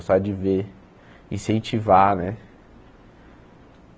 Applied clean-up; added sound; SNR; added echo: none; none; none; none.